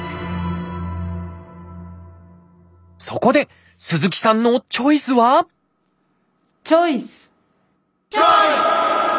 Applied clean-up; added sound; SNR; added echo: none; none; none; none.